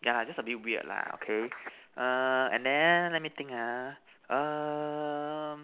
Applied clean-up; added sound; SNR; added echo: none; none; none; none.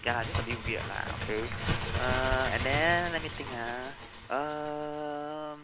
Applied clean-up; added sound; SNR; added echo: none; Bird; 3 dB; none.